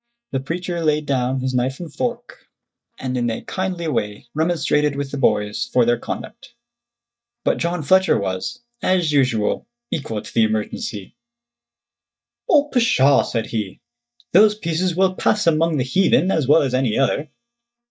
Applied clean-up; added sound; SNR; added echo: neural mask model DeepFilterNet 3.